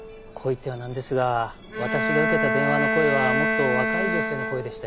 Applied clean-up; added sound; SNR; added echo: none; Bowed string instrument; -1 dB; none.